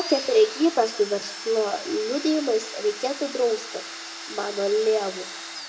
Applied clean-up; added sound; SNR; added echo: none; Domestic sounds, home sounds; 11 dB; reverberation time 0.6 s.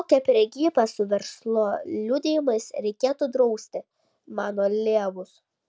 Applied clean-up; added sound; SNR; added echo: none; none; none; none.